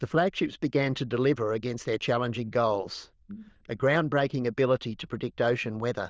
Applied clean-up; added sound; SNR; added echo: neural diffusion model UNIVERSE++.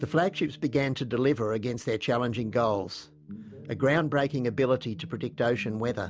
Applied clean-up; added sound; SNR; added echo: none; Guitar; 18 dB; none.